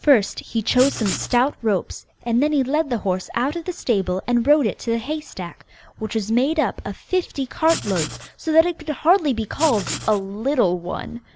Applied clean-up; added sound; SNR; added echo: none; Writing; 9 dB; none.